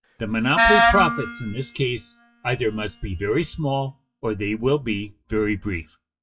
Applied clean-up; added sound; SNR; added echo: classical method WPE with log-MMSE.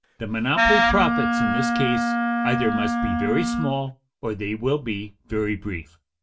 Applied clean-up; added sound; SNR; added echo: none; Wind instrument, woodwind instrument; -4 dB; reverberation time 0.2 s.